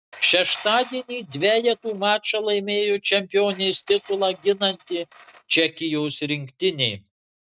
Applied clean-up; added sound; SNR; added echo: neural mask model RNNoise.